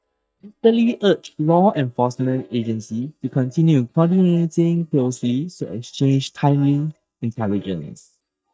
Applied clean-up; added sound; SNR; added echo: neural mask model DeepFilterNet 3.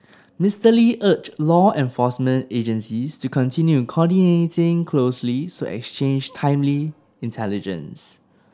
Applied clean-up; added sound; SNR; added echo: none; none; none; none.